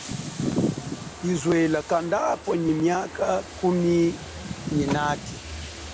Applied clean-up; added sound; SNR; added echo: none; Bathtub (filling or washing); 14 dB; none.